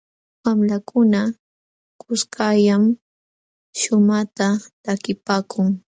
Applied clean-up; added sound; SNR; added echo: none; none; none; none.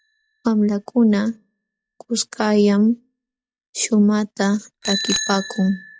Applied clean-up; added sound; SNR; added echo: classical method log-MMSE.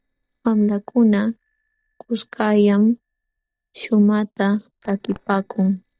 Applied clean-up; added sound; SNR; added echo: neural separator model SepFormer DNS4.